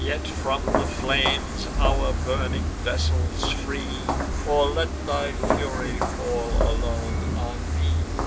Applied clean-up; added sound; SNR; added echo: none; Walk, footsteps; -4 dB; none.